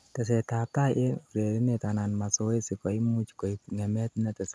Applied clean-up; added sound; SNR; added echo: none; none; none; none.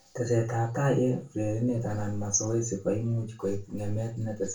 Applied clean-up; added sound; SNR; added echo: none; none; none; reverberation time 0.2 s.